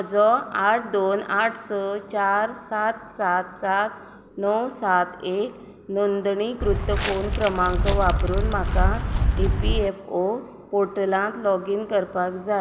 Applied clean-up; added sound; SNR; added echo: none; Walk, footsteps; -2 dB; none.